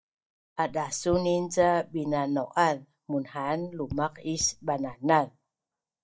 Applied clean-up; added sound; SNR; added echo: neural mask model DeepFilterNet 3.